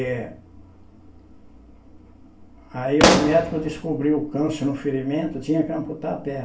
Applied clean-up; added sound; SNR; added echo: none; Explosion; -3 dB; reverberation time 0.3 s.